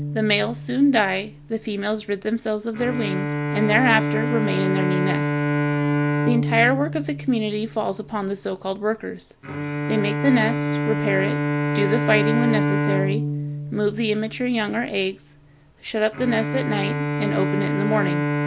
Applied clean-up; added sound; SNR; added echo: none; Bowed string instrument; 1 dB; none.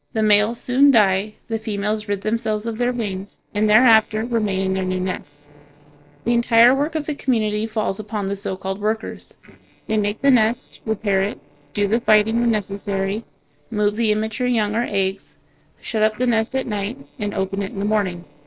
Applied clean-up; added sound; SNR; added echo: neural separator model SepFormer DNS4.